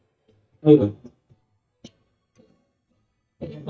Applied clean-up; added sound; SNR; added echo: neural mask model DeepFilterNet 3.